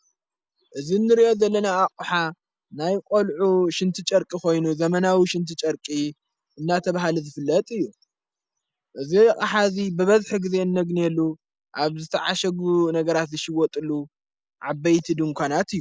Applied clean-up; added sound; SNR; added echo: none; none; none; none.